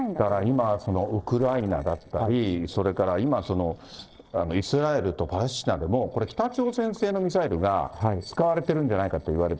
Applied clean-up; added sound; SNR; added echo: neural separator model SepFormer DNS4.